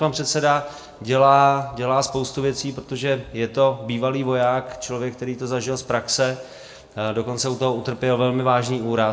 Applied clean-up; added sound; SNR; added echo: none; none; none; reverberation time 0.7 s.